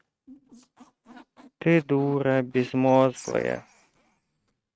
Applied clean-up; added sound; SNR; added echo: neural mask model RNNoise.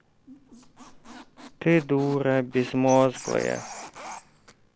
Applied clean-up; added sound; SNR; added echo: none; Squeak; 17 dB; none.